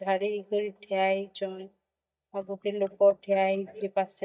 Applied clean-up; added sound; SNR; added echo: neural mask model DeepFilterNet 3.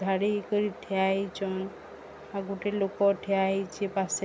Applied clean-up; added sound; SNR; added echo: none; none; none; none.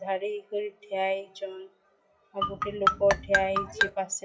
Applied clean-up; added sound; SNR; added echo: classical method WPE with log-MMSE.